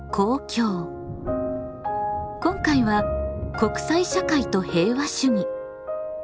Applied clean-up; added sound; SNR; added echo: none; Thunder; 14 dB; none.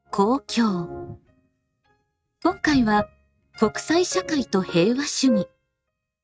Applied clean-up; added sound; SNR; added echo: neural mask model RNNoise.